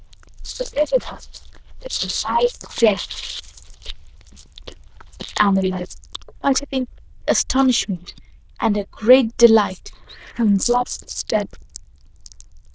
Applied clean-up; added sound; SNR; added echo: neural diffusion model UNIVERSE++.